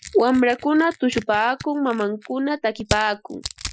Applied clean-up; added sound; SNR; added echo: classical method Wiener filter.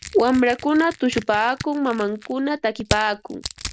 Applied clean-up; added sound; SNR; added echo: none; Crushing; 13 dB; none.